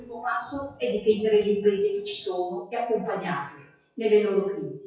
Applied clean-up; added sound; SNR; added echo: classical method WPE with log-MMSE.